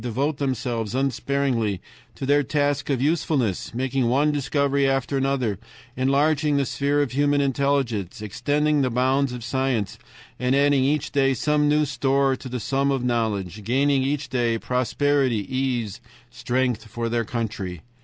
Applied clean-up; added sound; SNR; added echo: none; none; none; none.